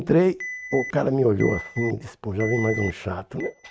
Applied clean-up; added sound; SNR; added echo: neural mask model RNNoise.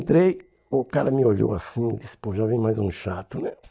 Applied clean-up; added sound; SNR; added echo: neural mask model DeepFilterNet 3.